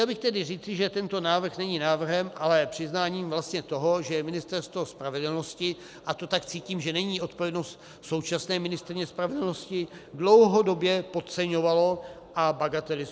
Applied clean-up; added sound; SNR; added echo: none; none; none; none.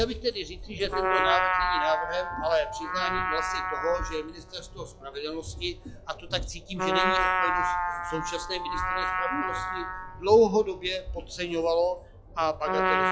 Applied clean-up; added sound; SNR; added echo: classical method log-MMSE.